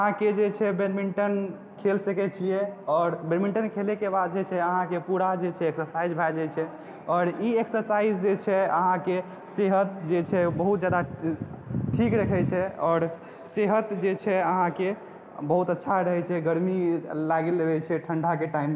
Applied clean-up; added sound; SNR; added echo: none; none; none; none.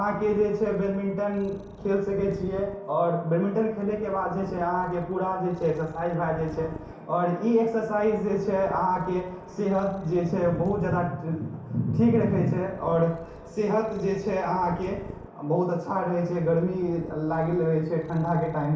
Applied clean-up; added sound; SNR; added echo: none; Purr; 19 dB; reverberation time 0.6 s.